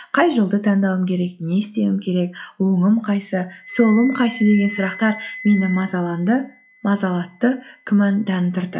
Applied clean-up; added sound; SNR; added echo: classical method log-MMSE.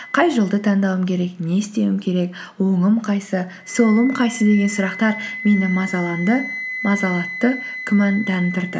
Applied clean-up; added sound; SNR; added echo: none; Wind instrument, woodwind instrument; 13 dB; none.